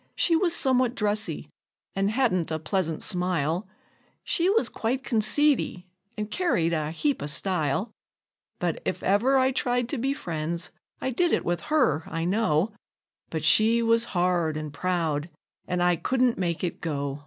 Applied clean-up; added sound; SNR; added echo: none; none; none; none.